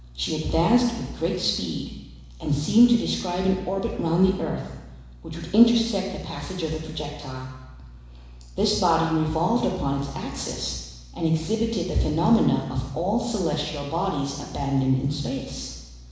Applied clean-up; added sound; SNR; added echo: none; none; none; reverberation time 1.0 s.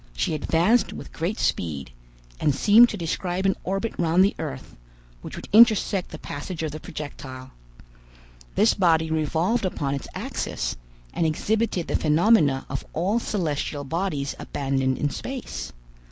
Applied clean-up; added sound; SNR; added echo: none; none; none; none.